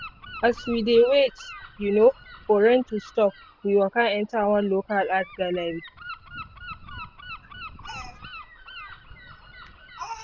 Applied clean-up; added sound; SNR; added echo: none; Gull, seagull / Wind; 18 dB; none.